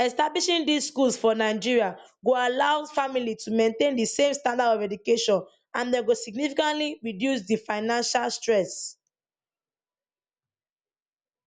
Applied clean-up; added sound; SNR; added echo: none; none; none; none.